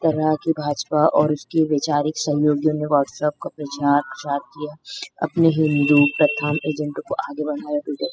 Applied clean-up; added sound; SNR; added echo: classical method spectral subtraction.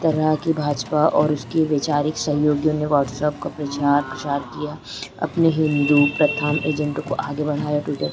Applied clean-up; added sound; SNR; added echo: none; Car; 17 dB; none.